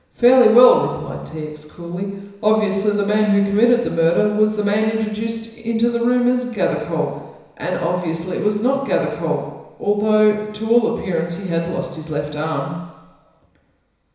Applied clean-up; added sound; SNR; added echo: none; none; none; reverberation time 1.0 s.